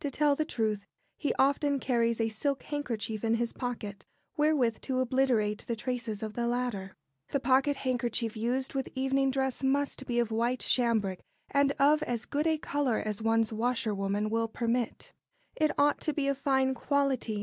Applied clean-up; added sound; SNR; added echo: none; none; none; none.